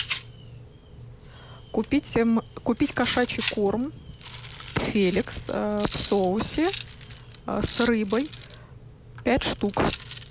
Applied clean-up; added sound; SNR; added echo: none; Rattle; 12 dB; none.